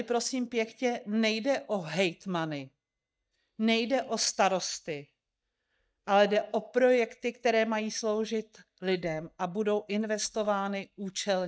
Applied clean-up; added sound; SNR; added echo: neural mask model DeepFilterNet 3.